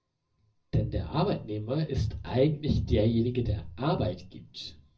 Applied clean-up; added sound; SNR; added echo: none; none; none; reverberation time 0.4 s.